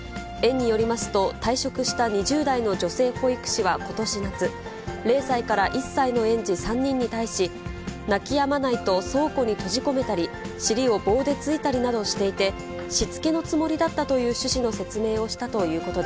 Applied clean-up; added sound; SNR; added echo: none; none; none; none.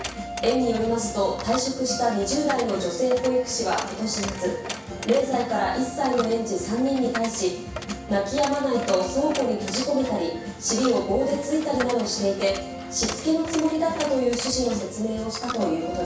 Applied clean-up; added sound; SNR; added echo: none; Coin (dropping); 14 dB; reverberation time 0.7 s.